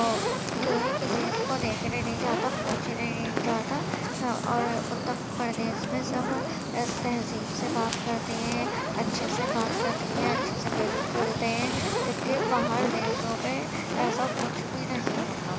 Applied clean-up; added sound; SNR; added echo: none; Fire; -2 dB; none.